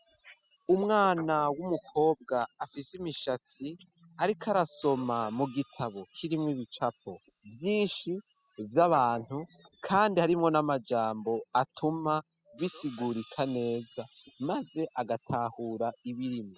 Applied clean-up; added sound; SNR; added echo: classical method spectral subtraction.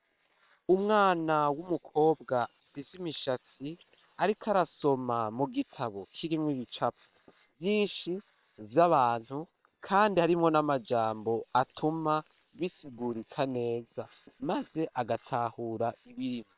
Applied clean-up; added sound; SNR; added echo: neural separator model SepFormer WHAM!.